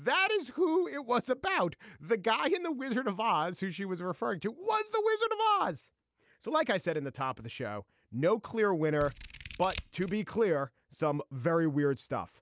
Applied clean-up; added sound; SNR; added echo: none; Scissors; 14 dB; none.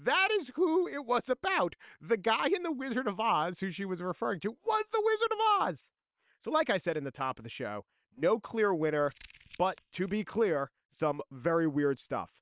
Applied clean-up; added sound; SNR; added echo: neural separator model SepFormer WHAM!.